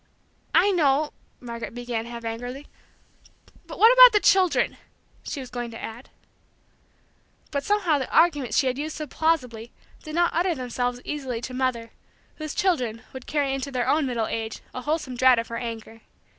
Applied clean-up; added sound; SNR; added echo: none; none; none; none.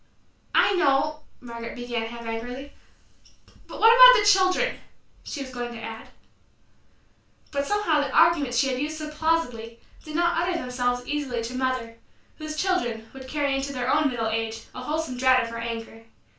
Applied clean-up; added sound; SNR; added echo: none; none; none; reverberation time 0.3 s.